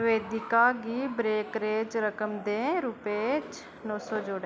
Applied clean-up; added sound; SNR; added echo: none; none; none; none.